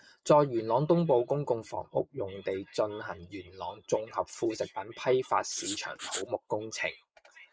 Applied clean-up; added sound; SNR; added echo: neural mask model Resemble Enhance denoiser.